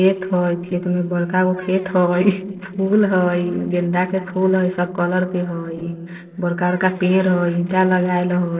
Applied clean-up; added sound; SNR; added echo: neural separator model SepFormer DNS4.